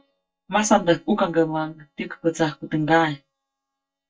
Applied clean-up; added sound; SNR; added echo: neural mask model DeepFilterNet 3.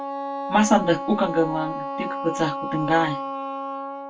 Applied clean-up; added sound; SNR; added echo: none; Wind instrument, woodwind instrument; 6 dB; reverberation time 0.2 s.